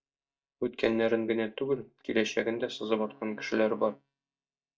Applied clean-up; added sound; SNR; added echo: neural mask model DeepFilterNet 3.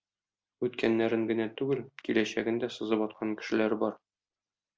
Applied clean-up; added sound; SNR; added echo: none; none; none; none.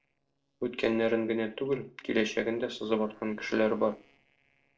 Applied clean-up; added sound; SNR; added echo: neural separator model SepFormer DNS4.